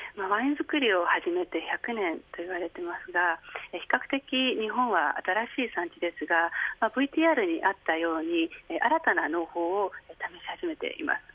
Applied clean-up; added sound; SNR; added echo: none; none; none; none.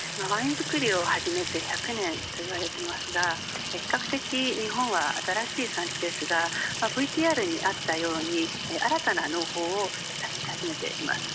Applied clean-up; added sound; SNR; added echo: none; Sink (filling or washing) / Water tap, faucet; 4 dB; none.